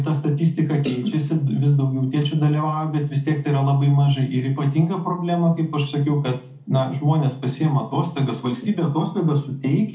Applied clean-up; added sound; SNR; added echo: none; none; none; reverberation time 0.4 s.